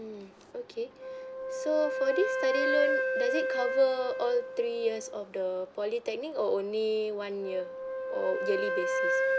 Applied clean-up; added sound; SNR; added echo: none; Wind instrument, woodwind instrument; 1 dB; none.